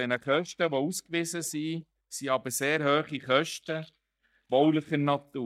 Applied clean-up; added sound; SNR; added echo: neural mask model DeepFilterNet 3.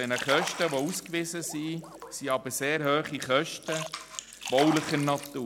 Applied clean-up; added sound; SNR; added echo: none; Splash, splatter; 10 dB; none.